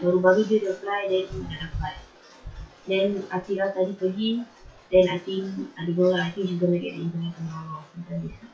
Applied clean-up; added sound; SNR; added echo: classical method WPE with log-MMSE.